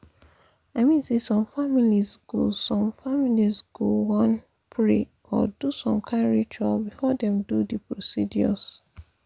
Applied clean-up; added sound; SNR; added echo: none; none; none; none.